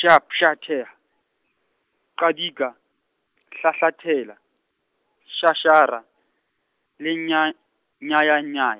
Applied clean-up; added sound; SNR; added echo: none; none; none; none.